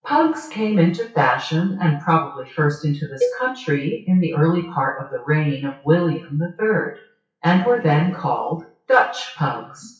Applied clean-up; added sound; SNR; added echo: classical method WPE with log-MMSE.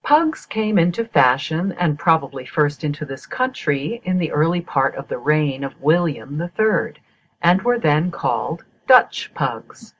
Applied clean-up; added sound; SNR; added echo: none; none; none; none.